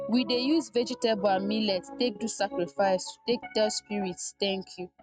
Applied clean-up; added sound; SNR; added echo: neural mask model RNNoise.